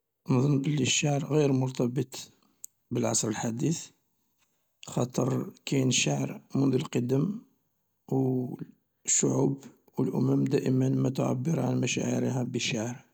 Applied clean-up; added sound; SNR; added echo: none; none; none; none.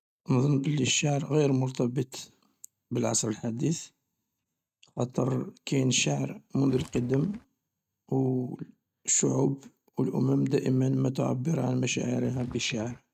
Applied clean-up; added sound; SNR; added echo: neural mask model RNNoise.